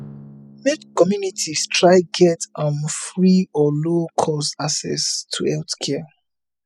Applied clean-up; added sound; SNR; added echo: classical method spectral subtraction.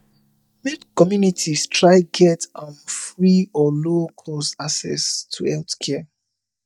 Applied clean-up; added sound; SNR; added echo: neural mask model DeepFilterNet 3.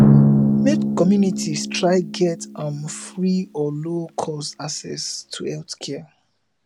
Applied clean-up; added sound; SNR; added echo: none; Drum; -2 dB; none.